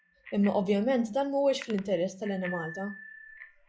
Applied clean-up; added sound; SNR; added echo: classical method log-MMSE.